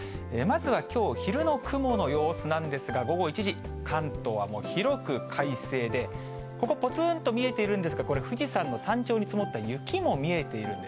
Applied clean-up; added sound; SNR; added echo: none; none; none; none.